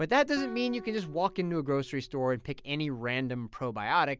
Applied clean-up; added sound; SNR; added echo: none; Guitar; 19 dB; none.